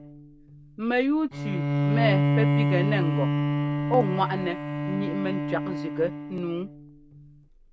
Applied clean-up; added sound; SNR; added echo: none; Bowed string instrument; -2 dB; none.